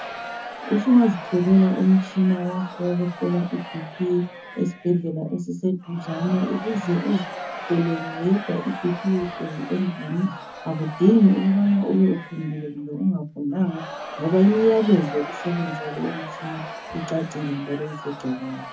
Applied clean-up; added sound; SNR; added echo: none; Crowd; 14 dB; reverberation time 0.3 s.